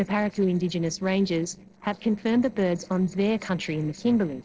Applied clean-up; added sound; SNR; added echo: neural separator model SepFormer DNS4.